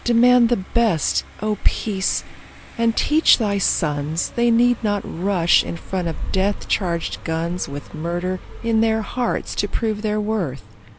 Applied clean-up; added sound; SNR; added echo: none; Car passing by; 12 dB; none.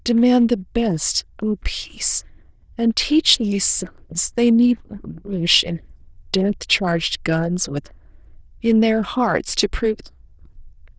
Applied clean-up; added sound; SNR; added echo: neural diffusion model UNIVERSE++.